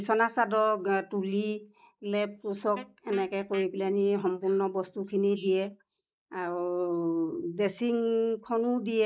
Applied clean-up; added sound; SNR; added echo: neural mask model Resemble Enhance denoiser.